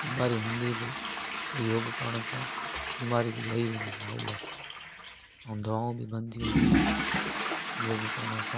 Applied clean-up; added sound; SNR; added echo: none; Toilet flush / Water; -2 dB; none.